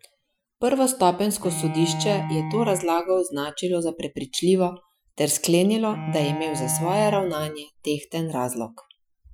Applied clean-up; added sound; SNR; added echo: classical method Wiener filter.